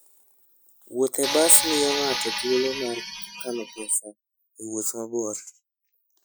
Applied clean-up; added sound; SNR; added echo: classical method Wiener filter.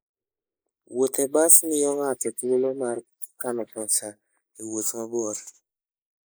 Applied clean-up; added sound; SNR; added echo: neural mask model Resemble Enhance denoiser.